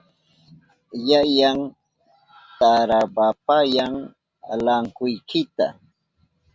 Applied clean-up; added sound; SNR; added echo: none; none; none; none.